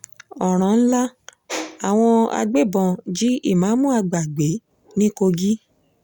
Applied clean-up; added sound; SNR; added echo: none; none; none; none.